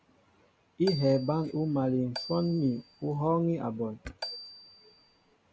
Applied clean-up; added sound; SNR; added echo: none; Marimba, xylophone; 14 dB; none.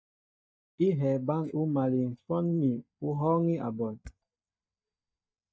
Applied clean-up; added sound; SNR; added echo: neural mask model DeepFilterNet 3.